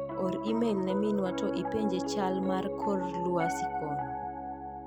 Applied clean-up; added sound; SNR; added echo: none; Piano; 1 dB; none.